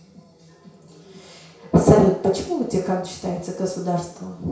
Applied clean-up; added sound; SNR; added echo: none; none; none; reverberation time 0.6 s.